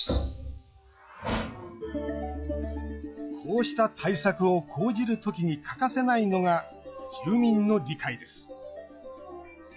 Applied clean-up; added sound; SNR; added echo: classical method log-MMSE.